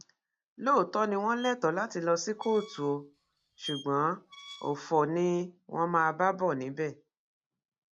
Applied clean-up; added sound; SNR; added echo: none; Squeak; 18 dB; none.